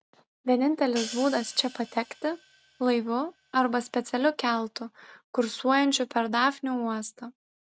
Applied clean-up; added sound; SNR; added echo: none; Hi-hat; 17 dB; none.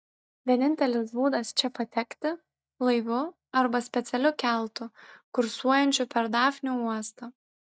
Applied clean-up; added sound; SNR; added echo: neural mask model DeepFilterNet 3.